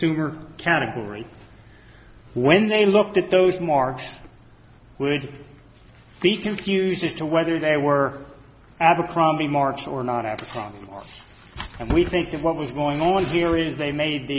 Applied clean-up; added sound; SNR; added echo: none; none; none; none.